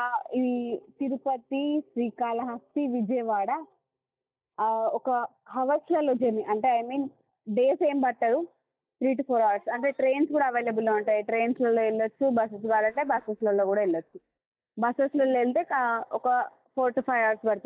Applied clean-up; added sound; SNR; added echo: neural mask model DeepFilterNet 3.